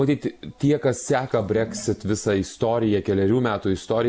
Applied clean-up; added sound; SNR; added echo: none; Sink (filling or washing) / Water; 17 dB; none.